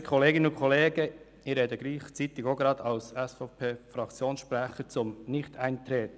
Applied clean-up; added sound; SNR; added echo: none; none; none; none.